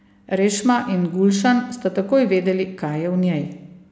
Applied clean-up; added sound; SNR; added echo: none; none; none; none.